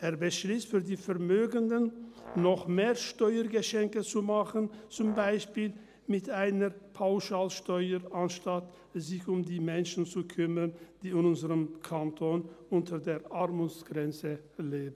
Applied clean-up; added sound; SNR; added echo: none; Brass instrument; 18 dB; none.